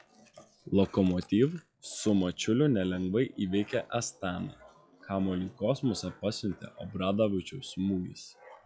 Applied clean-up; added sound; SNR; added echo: classical method log-MMSE.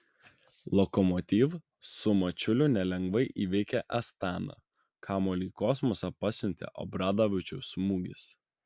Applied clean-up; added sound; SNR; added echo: none; none; none; none.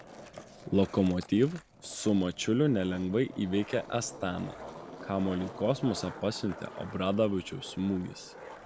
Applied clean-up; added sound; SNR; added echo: none; Skateboard; 16 dB; none.